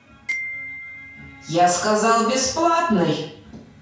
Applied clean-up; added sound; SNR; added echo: none; Glockenspiel; 14 dB; reverberation time 0.5 s.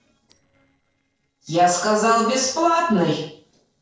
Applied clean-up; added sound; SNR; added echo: neural separator model SepFormer DNS4.